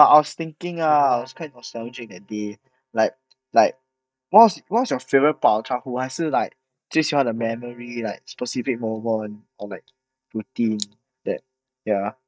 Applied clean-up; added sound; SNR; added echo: neural mask model DeepFilterNet 3.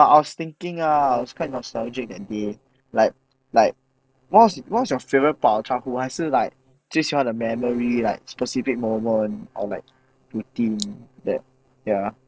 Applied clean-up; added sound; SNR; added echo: neural separator model SepFormer DNS4.